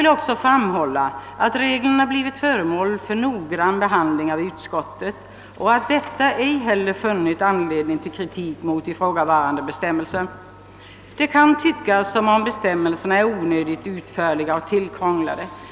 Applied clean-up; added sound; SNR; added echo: none; none; none; none.